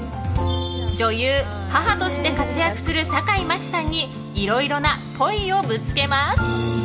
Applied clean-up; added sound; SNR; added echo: none; none; none; none.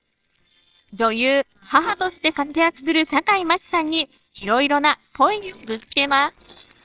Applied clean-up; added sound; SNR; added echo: neural separator model SepFormer WHAMR!.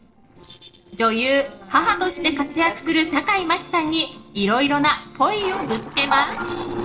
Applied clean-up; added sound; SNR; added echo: neural separator model SepFormer DNS4.